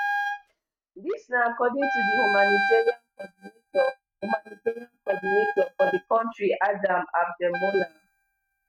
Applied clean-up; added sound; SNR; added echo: neural mask model RNNoise.